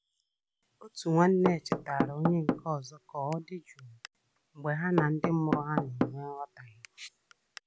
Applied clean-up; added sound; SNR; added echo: none; Knock / Wood; 4 dB; none.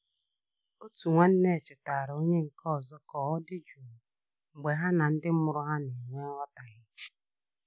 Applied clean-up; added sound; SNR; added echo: none; none; none; none.